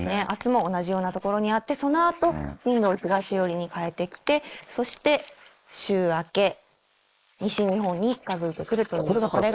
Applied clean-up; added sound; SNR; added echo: neural mask model Resemble Enhance denoiser.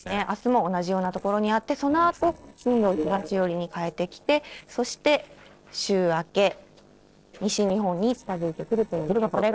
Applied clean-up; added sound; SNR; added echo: neural separator model SepFormer DNS4.